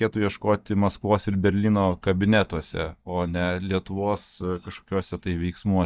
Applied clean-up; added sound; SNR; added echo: neural mask model DeepFilterNet 3.